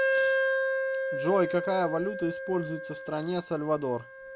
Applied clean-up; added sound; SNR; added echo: none; Wind instrument, woodwind instrument; 0 dB; none.